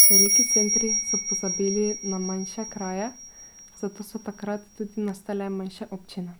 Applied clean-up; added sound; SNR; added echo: none; Bell; -5 dB; none.